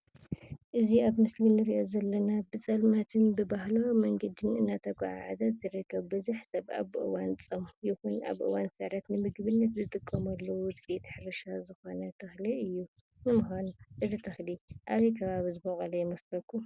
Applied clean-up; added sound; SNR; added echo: none; none; none; none.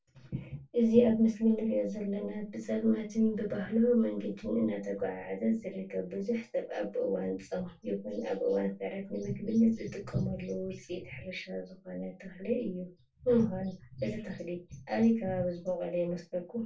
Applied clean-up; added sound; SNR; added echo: none; none; none; reverberation time 0.2 s.